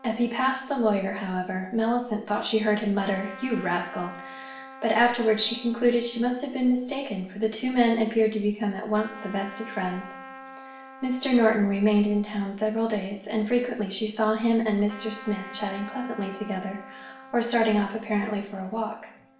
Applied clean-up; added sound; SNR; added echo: none; Trumpet; 19 dB; reverberation time 0.7 s.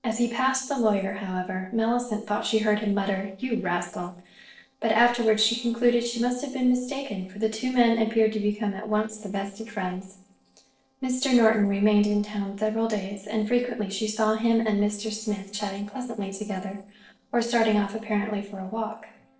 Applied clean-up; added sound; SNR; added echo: neural separator model SepFormer DNS4.